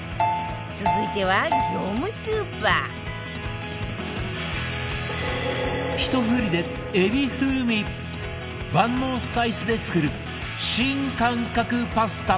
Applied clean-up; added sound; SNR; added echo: none; none; none; none.